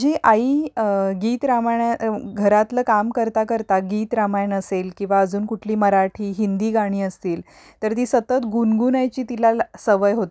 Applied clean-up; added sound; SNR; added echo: none; none; none; none.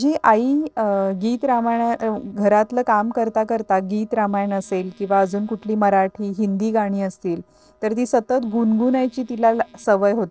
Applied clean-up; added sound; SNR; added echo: neural separator model SepFormer DNS4.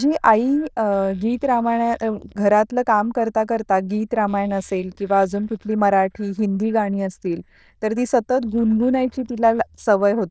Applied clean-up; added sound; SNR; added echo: neural diffusion model UNIVERSE++.